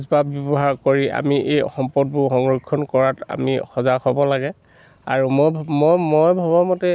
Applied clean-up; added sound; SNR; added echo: none; none; none; none.